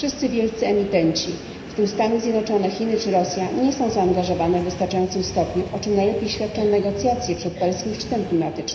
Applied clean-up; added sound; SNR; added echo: none; Train; 13 dB; reverberation time 0.9 s.